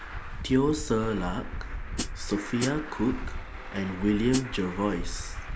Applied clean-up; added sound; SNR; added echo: none; Traffic noise, roadway noise + Hi-hat; 6 dB; none.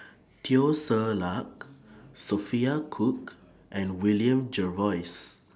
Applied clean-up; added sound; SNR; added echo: none; none; none; none.